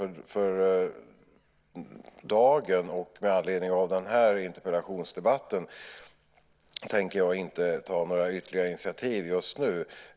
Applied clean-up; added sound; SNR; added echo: none; none; none; none.